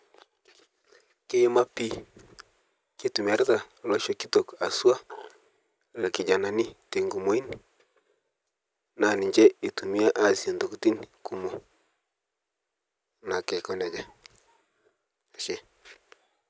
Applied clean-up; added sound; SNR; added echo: none; none; none; none.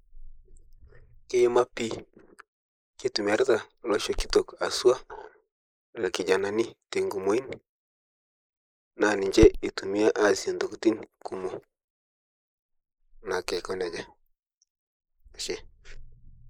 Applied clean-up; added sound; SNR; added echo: neural mask model Resemble Enhance denoiser.